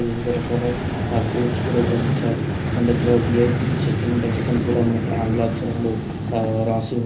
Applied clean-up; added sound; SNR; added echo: none; Vehicle; 0 dB; reverberation time 0.3 s.